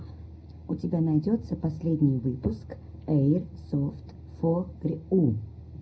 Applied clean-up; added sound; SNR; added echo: none; none; none; reverberation time 0.4 s.